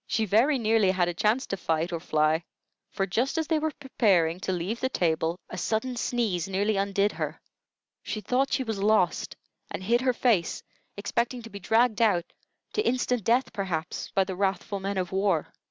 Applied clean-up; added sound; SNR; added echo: none; none; none; none.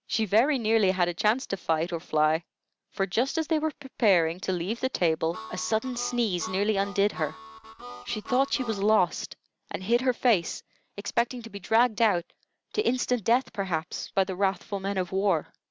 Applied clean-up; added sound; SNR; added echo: none; Harmonica; 14 dB; none.